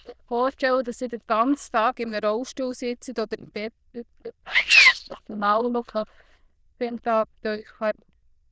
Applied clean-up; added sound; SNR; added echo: neural diffusion model UNIVERSE++.